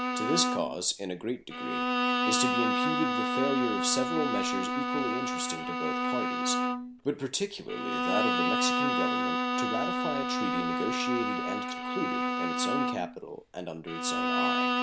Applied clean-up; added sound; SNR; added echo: none; Bowed string instrument; -4 dB; none.